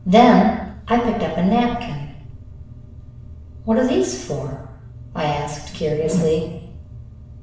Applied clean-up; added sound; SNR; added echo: none; Whoosh, swoosh, swish; 7 dB; reverberation time 0.8 s.